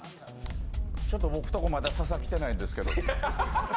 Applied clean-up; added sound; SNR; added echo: none; Scissors; -3 dB; none.